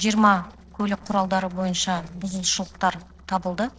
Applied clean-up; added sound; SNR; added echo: neural separator model SepFormer DNS4.